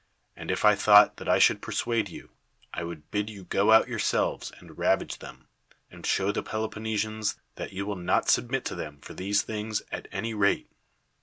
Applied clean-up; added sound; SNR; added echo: none; none; none; none.